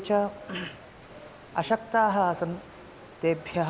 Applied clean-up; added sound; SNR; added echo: none; Water; 20 dB; none.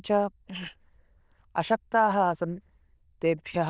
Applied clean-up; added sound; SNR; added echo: neural diffusion model UNIVERSE++.